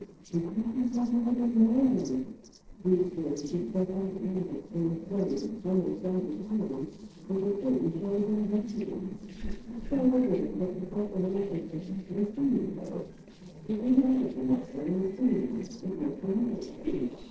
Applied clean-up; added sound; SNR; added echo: neural separator model SepFormer DNS4.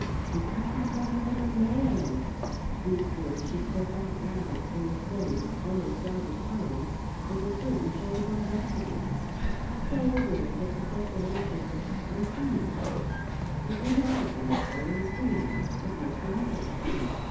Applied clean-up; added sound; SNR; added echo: none; Bird vocalization, bird call, bird song; -1 dB; reverberation time 0.8 s.